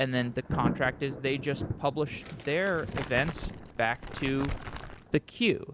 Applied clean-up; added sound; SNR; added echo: none; Crumpling, crinkling + Thunder; 7 dB; none.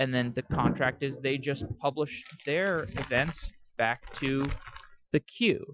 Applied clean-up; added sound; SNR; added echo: classical method Wiener filter.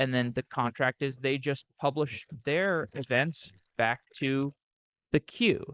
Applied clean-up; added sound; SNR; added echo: neural mask model Resemble Enhance denoiser.